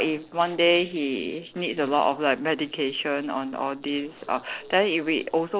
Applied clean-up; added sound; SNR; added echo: neural separator model SepFormer DNS4.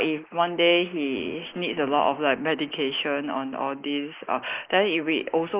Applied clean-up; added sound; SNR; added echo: neural mask model Resemble Enhance denoiser.